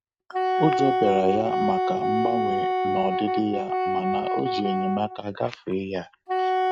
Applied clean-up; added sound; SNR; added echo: neural mask model RNNoise.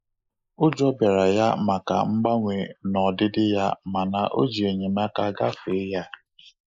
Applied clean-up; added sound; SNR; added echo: neural mask model Resemble Enhance denoiser.